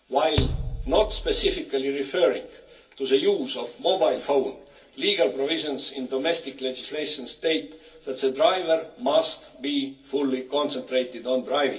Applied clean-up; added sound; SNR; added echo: none; Bass drum; 6 dB; reverberation time 0.3 s.